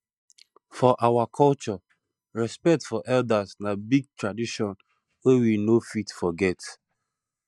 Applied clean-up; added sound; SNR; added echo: neural mask model DeepFilterNet 3.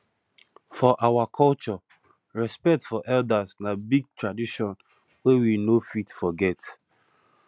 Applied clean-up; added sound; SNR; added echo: none; none; none; none.